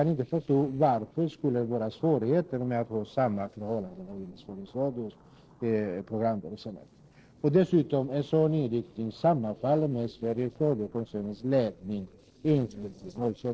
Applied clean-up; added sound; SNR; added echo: neural separator model SepFormer DNS4.